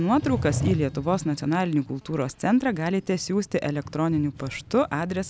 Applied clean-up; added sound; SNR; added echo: none; Sliding door; 11 dB; none.